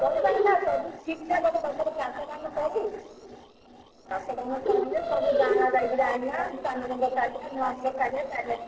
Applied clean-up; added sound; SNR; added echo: neural separator model SepFormer DNS4.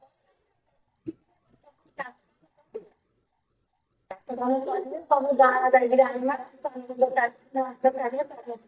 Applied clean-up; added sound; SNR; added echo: neural mask model DeepFilterNet 3.